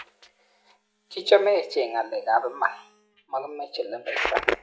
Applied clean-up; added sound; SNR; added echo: classical method log-MMSE.